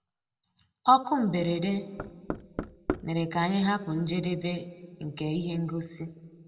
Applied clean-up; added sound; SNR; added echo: none; Knock; 6 dB; reverberation time 0.7 s.